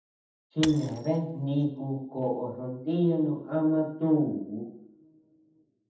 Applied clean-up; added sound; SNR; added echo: none; Shatter / Crushing; 14 dB; reverberation time 0.8 s.